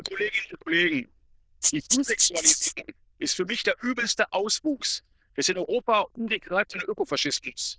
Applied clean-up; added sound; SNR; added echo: neural diffusion model UNIVERSE++.